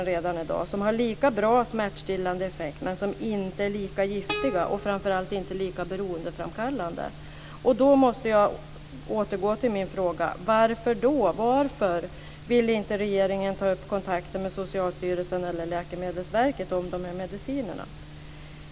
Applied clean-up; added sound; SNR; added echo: none; Plucked string instrument; 11 dB; none.